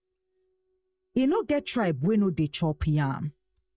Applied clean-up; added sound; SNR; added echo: neural mask model DeepFilterNet 3.